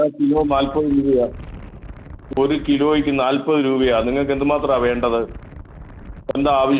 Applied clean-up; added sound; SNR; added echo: none; Wind; 16 dB; none.